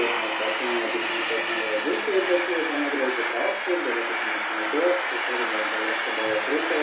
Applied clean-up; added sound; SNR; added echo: none; Train; -1 dB; reverberation time 0.6 s.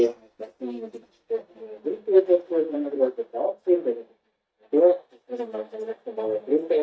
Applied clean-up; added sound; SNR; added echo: neural mask model DeepFilterNet 3.